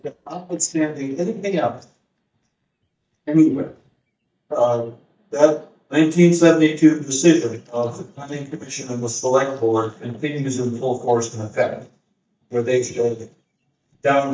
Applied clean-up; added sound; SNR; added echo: neural mask model DeepFilterNet 3.